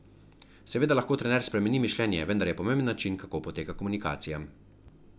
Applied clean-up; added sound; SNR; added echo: none; none; none; none.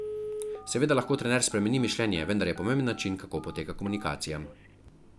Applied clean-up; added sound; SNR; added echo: none; Telephone; 14 dB; none.